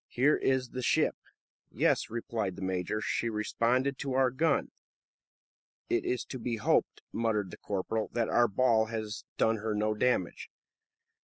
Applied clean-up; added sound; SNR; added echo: none; none; none; none.